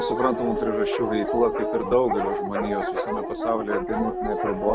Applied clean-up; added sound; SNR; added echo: none; Dog; 1 dB; none.